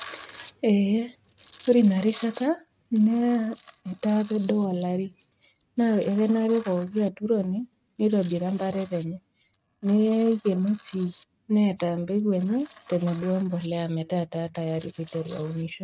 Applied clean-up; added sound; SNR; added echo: neural mask model RNNoise.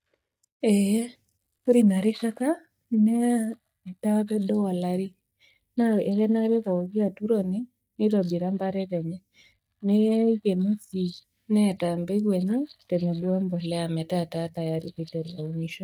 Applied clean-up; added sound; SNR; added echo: neural mask model DeepFilterNet 3.